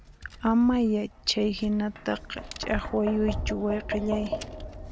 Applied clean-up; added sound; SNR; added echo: none; Tap; 8 dB; none.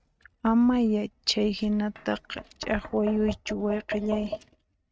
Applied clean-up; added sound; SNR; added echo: neural mask model RNNoise.